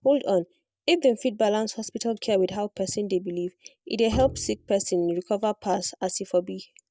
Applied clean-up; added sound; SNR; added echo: neural mask model DeepFilterNet 3.